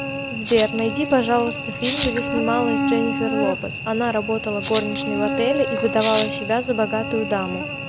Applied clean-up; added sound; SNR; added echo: none; Cricket / Buzz + Rattle (instrument); 2 dB; none.